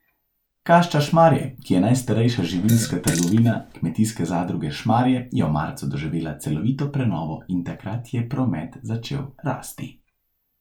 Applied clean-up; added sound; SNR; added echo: none; Fart; 8 dB; none.